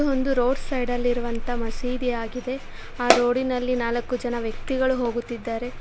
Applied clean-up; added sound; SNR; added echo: none; none; none; none.